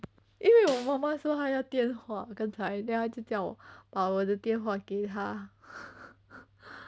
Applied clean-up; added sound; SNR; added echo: none; Snare drum; 15 dB; none.